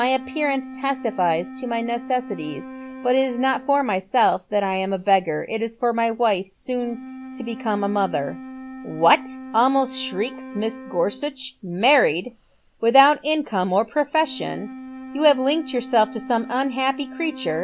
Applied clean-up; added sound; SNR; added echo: none; Wind instrument, woodwind instrument; 15 dB; none.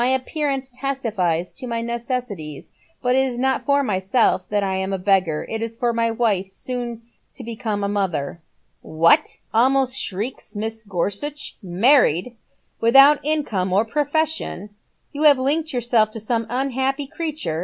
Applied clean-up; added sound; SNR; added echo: none; none; none; none.